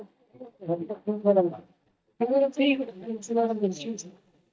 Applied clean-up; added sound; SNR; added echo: neural mask model DeepFilterNet 3.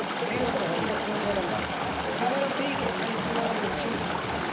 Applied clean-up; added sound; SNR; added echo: none; Chatter / Stream; -4 dB; reverberation time 0.5 s.